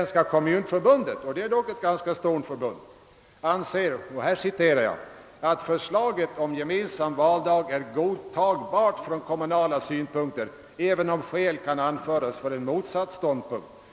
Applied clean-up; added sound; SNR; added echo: none; none; none; none.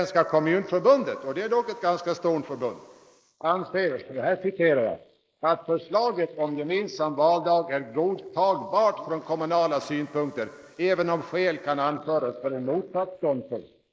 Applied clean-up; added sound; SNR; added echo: neural mask model Resemble Enhance denoiser.